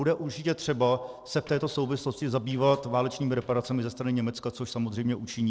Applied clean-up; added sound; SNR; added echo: neural separator model SepFormer DNS4.